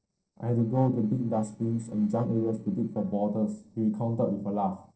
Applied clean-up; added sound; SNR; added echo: neural separator model SepFormer DNS4.